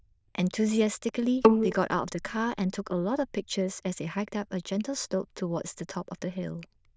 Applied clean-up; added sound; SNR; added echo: neural diffusion model UNIVERSE++.